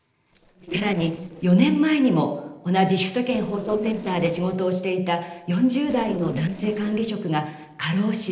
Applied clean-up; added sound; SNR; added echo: neural separator model SepFormer DNS4.